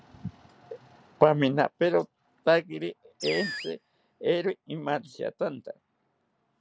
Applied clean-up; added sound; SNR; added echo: none; Animal; 10 dB; none.